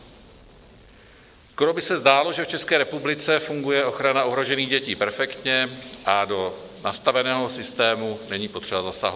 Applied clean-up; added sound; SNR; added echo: none; none; none; none.